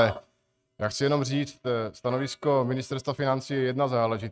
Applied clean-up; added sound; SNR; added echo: neural mask model RNNoise.